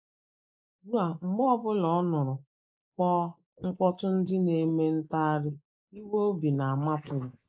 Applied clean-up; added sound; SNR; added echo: neural mask model Resemble Enhance denoiser.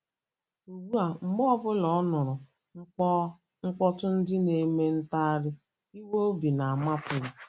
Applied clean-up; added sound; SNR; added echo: none; none; none; none.